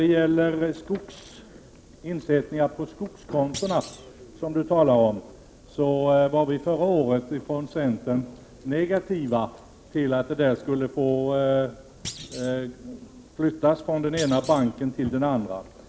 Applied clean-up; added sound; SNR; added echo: none; Thump, thud; 17 dB; none.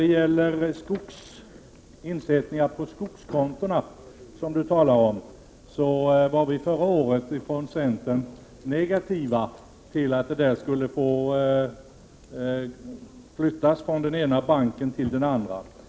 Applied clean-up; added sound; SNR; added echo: none; none; none; none.